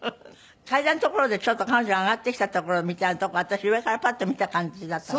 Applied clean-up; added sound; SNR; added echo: none; none; none; none.